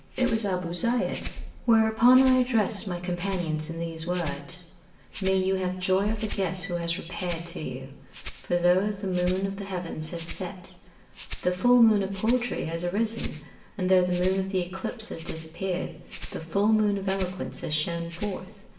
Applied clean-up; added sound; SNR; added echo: none; Rattle (instrument); 3 dB; reverberation time 0.8 s.